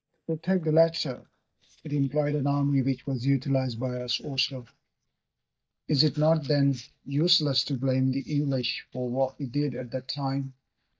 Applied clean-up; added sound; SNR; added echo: neural mask model DeepFilterNet 3.